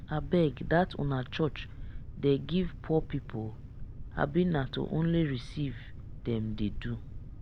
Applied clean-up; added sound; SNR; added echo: none; Boat, Water vehicle; 9 dB; none.